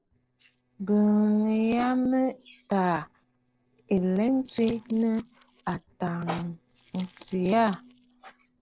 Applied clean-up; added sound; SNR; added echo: neural separator model SepFormer DNS4.